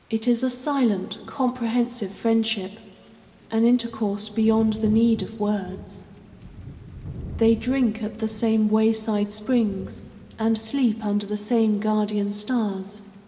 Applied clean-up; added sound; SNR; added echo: none; Thunder / Rain; 18 dB; reverberation time 1.8 s.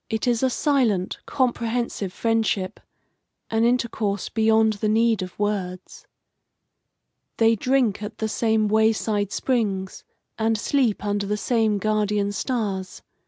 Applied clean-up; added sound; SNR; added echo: none; none; none; none.